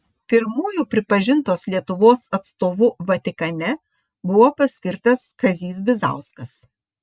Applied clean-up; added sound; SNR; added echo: none; none; none; none.